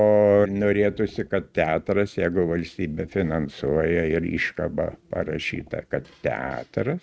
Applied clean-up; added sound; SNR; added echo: neural mask model RNNoise.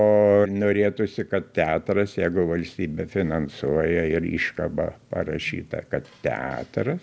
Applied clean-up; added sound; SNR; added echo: none; none; none; none.